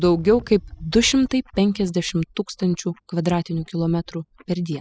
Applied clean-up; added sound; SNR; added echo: classical method spectral subtraction.